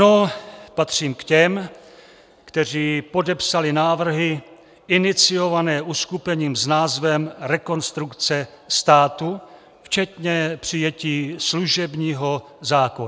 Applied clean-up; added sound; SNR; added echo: none; none; none; none.